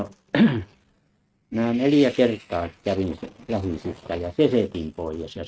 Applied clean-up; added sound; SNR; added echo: neural mask model RNNoise.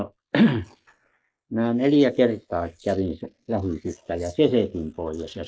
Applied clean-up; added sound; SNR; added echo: neural mask model Resemble Enhance denoiser.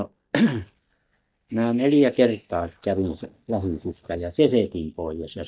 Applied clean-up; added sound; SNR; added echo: neural mask model DeepFilterNet 3.